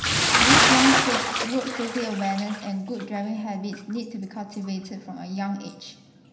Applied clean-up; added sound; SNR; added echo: none; Bathtub (filling or washing) / Splash, splatter; -3 dB; reverberation time 0.9 s.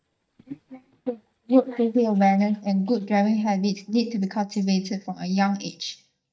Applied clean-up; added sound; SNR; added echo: neural mask model DeepFilterNet 3.